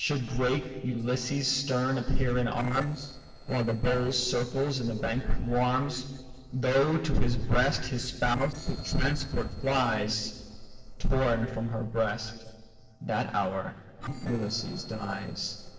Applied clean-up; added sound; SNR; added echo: neural separator model SepFormer DNS4.